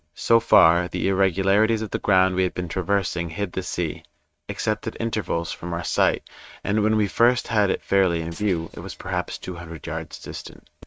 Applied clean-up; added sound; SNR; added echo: neural mask model RNNoise.